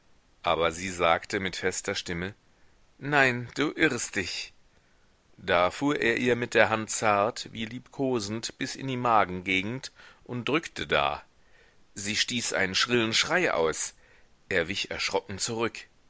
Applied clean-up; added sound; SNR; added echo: none; none; none; none.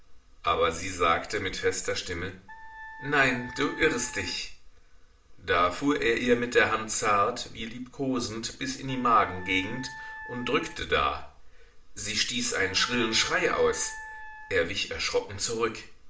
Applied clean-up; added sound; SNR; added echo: none; Wind instrument, woodwind instrument; 15 dB; reverberation time 0.4 s.